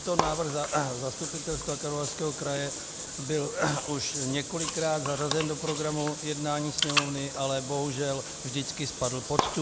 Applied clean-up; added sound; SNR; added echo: none; Bathtub (filling or washing) / Water; 3 dB; none.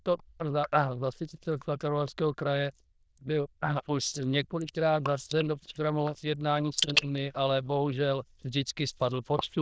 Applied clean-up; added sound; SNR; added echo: neural diffusion model UNIVERSE++.